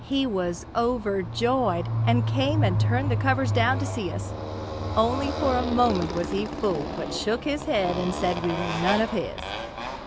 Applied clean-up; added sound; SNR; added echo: none; Motorcycle; 2 dB; none.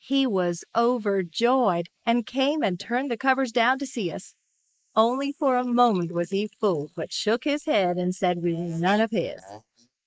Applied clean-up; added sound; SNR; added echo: neural mask model Resemble Enhance denoiser.